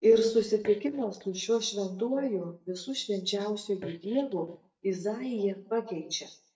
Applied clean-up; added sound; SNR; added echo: neural mask model DeepFilterNet 3.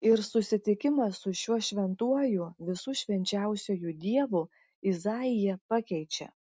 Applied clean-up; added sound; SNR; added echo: none; none; none; none.